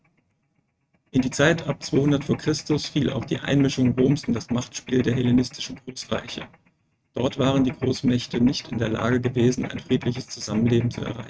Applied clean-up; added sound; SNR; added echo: neural mask model RNNoise.